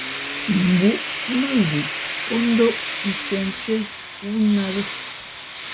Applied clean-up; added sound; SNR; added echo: none; Tools; 7 dB; none.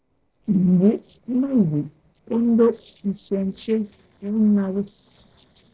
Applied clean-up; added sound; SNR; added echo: neural separator model SepFormer DNS4.